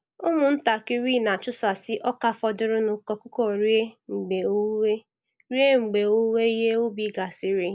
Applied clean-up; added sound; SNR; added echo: neural mask model Resemble Enhance denoiser.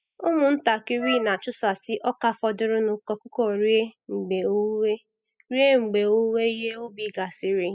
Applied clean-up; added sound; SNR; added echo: classical method spectral subtraction.